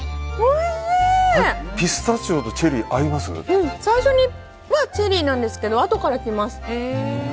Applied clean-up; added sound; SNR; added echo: none; none; none; none.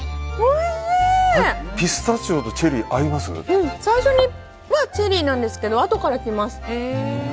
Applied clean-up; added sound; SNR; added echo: none; Thump, thud; 14 dB; none.